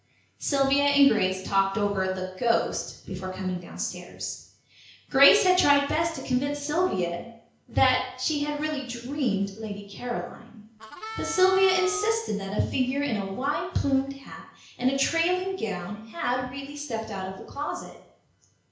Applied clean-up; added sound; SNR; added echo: none; Harmonica; 10 dB; reverberation time 0.5 s.